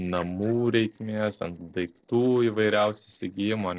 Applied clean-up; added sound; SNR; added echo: neural separator model SepFormer DNS4.